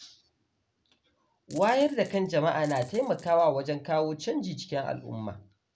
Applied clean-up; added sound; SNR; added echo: none; Coin (dropping); 11 dB; none.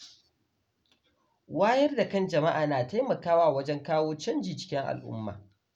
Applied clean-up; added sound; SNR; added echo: none; none; none; none.